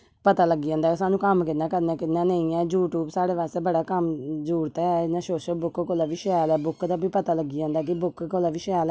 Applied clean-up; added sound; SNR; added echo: none; none; none; none.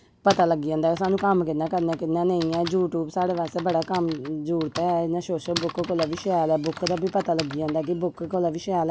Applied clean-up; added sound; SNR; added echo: none; Typing; 15 dB; none.